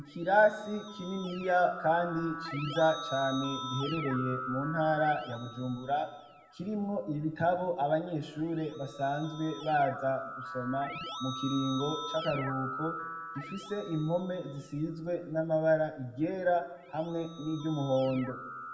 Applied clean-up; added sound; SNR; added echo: none; Keyboard (musical); 11 dB; reverberation time 0.9 s.